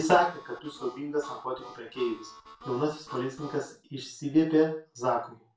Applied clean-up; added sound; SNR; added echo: none; Harmonica; 17 dB; reverberation time 0.3 s.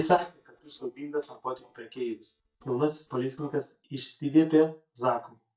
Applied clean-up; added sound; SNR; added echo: neural mask model DeepFilterNet 3.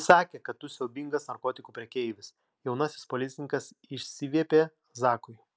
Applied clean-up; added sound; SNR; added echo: none; none; none; none.